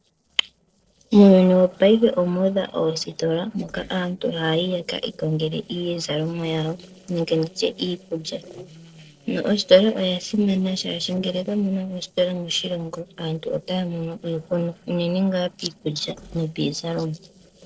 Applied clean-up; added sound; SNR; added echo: neural separator model SepFormer DNS4.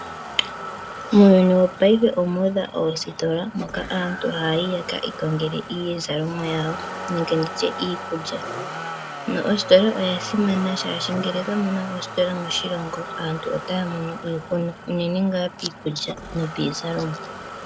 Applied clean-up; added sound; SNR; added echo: none; Motor vehicle (road); 11 dB; none.